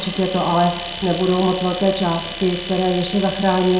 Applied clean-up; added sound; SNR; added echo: none; Domestic sounds, home sounds; 10 dB; reverberation time 0.5 s.